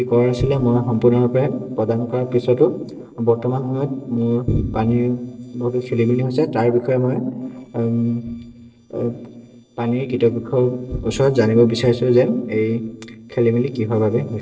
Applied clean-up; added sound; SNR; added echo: neural separator model SepFormer DNS4.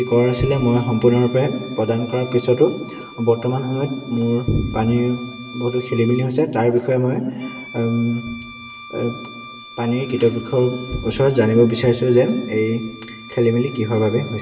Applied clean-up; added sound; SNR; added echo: none; Bowed string instrument; 19 dB; reverberation time 1.3 s.